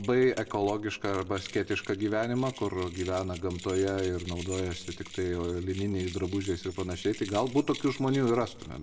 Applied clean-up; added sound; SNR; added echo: none; Keys jangling; 16 dB; reverberation time 0.5 s.